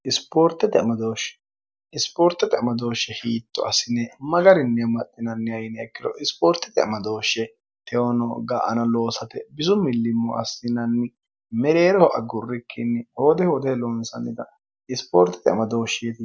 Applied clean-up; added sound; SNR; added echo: none; none; none; none.